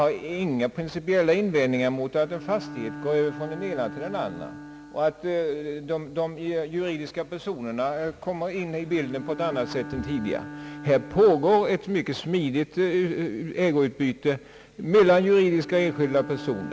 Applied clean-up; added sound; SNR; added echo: none; Bowed string instrument; 17 dB; none.